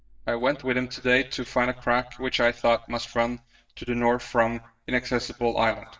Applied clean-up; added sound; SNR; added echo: neural mask model DeepFilterNet 3.